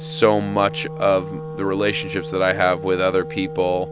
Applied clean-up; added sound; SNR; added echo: none; Wind instrument, woodwind instrument; 10 dB; none.